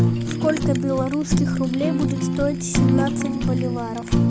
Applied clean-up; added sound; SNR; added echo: none; Fire; -4 dB; none.